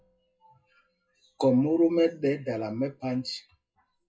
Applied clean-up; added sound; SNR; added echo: classical method WPE with log-MMSE.